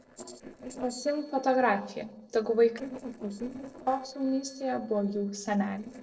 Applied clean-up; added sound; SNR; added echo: neural separator model SepFormer DNS4.